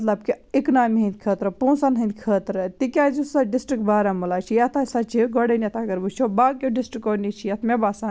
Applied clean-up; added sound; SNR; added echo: none; none; none; none.